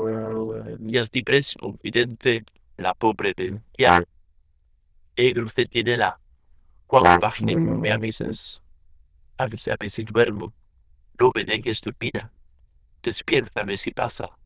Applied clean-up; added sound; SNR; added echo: neural diffusion model UNIVERSE++.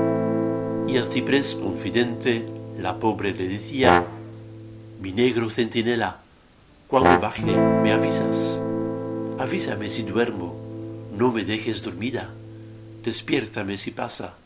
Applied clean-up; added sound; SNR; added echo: none; Brass instrument + Guitar; 0 dB; none.